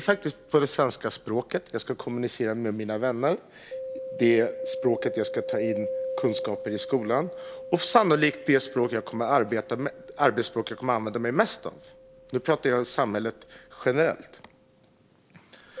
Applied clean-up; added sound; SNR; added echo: none; Mallet percussion; 11 dB; none.